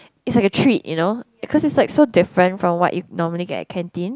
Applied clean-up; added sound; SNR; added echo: none; none; none; none.